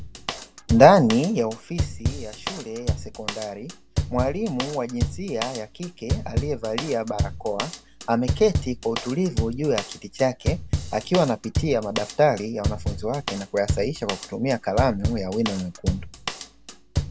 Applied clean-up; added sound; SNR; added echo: none; Drum kit; 5 dB; none.